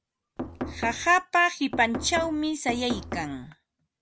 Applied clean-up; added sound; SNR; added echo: none; Knock; 8 dB; none.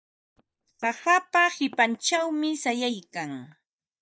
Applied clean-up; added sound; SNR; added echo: neural mask model DeepFilterNet 3.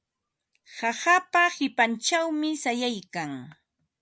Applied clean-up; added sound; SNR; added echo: none; none; none; none.